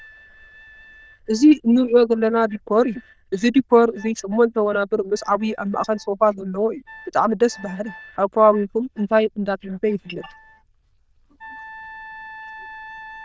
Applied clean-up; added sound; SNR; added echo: neural diffusion model UNIVERSE++.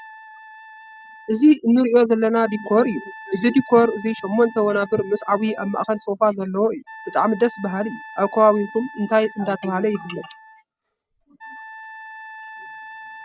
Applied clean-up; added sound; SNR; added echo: none; Wind instrument, woodwind instrument; 19 dB; none.